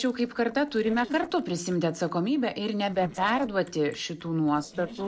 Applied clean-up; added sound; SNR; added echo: neural separator model SepFormer DNS4.